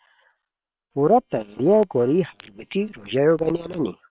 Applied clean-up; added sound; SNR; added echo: neural separator model SepFormer WHAM!.